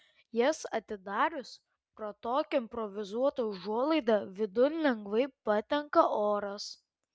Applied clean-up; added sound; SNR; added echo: none; none; none; none.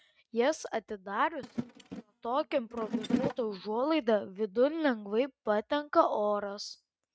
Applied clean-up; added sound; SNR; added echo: neural mask model RNNoise.